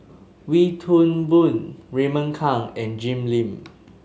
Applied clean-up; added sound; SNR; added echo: none; none; none; none.